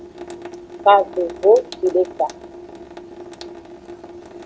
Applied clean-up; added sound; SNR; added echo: none; Sink (filling or washing) / Water tap, faucet; 15 dB; none.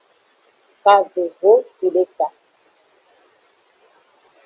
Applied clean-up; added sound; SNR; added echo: none; none; none; none.